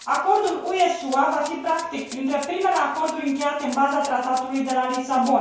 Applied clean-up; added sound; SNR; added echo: none; Rattle (instrument); 20 dB; reverberation time 0.5 s.